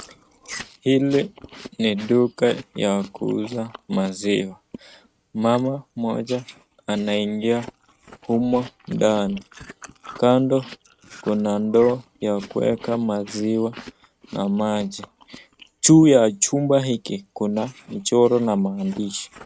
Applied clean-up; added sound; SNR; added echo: neural mask model RNNoise.